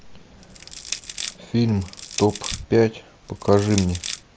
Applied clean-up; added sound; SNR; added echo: none; Crushing; 10 dB; none.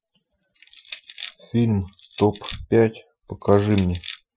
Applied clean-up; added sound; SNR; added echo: classical method Wiener filter.